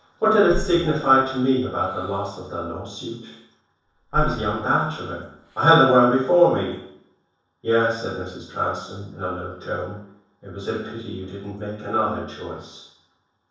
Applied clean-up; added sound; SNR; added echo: neural separator model SepFormer DNS4.